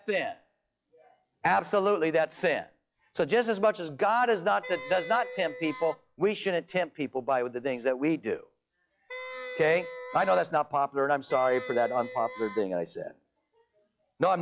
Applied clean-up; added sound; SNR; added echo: classical method log-MMSE.